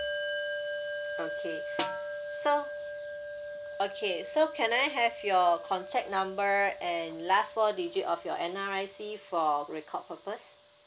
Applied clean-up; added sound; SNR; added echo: none; Snare drum + Bell; 8 dB; none.